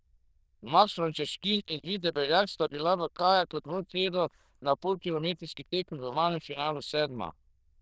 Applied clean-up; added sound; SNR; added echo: neural diffusion model UNIVERSE++.